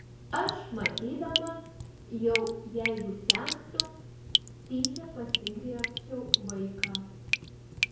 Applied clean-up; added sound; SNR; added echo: none; Drip; -2 dB; reverberation time 0.9 s.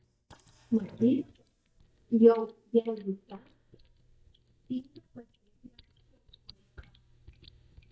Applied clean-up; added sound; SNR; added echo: neural mask model DeepFilterNet 3.